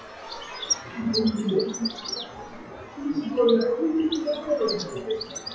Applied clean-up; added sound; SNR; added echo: classical method WPE with log-MMSE.